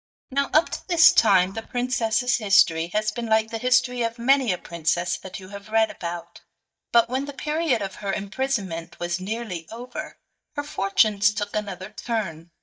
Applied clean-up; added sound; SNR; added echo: neural mask model DeepFilterNet 3.